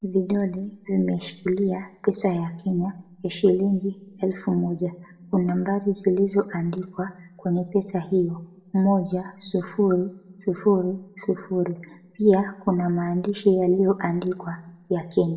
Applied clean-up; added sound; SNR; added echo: none; none; none; reverberation time 0.6 s.